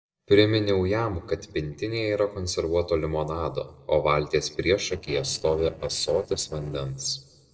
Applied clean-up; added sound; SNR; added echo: neural separator model SepFormer DNS4.